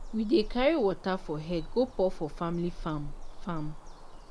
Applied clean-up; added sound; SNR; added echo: none; Bird vocalization, bird call, bird song; 8 dB; none.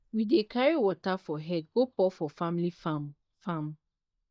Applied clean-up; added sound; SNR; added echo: neural mask model DeepFilterNet 3.